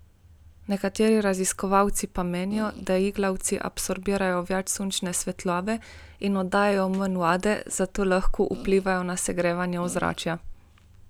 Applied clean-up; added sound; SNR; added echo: none; Fart; 16 dB; none.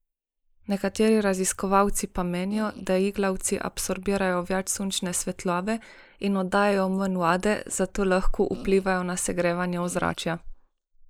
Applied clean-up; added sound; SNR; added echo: neural mask model Resemble Enhance denoiser.